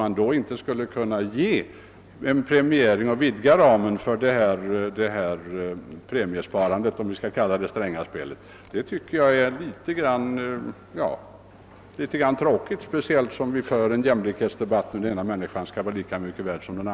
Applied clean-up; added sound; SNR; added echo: none; none; none; none.